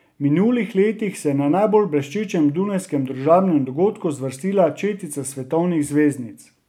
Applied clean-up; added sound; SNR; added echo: none; none; none; none.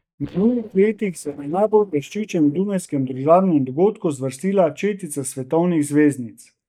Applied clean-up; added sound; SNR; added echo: neural mask model DeepFilterNet 3.